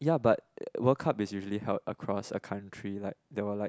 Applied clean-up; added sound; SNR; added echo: none; none; none; none.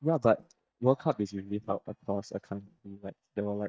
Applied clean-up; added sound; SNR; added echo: neural mask model DeepFilterNet 3.